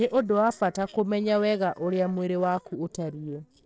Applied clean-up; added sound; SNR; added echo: neural separator model SepFormer DNS4.